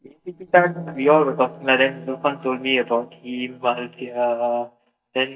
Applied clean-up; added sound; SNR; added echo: neural mask model DeepFilterNet 3.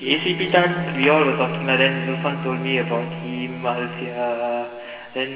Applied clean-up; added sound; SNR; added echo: none; Bowed string instrument; 8 dB; reverberation time 2.8 s.